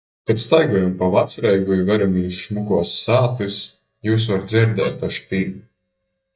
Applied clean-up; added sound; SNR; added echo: neural mask model DeepFilterNet 3.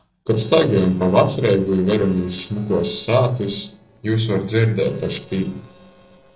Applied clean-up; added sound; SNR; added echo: neural separator model SepFormer DNS4.